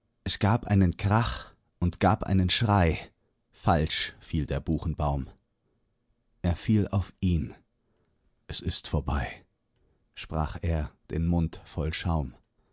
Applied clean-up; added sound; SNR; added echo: none; none; none; none.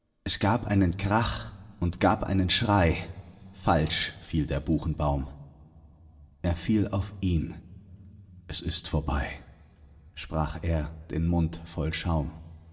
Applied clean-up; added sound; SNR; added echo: none; none; none; reverberation time 1.8 s.